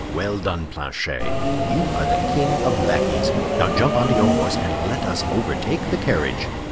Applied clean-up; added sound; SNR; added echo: none; Subway, metro, underground; -2 dB; none.